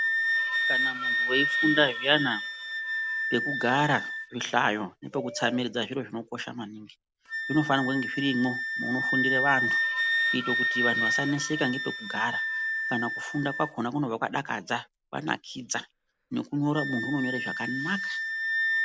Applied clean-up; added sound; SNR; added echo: none; Wind instrument, woodwind instrument; 1 dB; none.